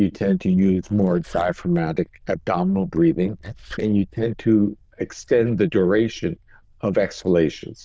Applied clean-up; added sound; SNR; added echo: neural diffusion model UNIVERSE++.